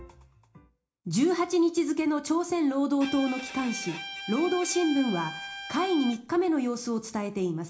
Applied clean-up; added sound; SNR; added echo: none; Bowed string instrument; 11 dB; reverberation time 0.4 s.